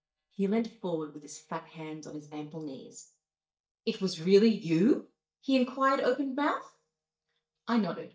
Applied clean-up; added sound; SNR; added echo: neural mask model DeepFilterNet 3.